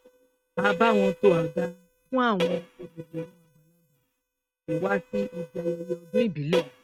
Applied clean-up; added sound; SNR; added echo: neural mask model RNNoise.